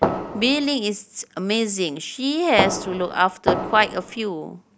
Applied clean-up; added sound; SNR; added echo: none; Fireworks; 3 dB; none.